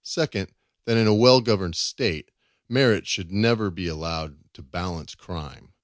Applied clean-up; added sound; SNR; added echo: none; none; none; none.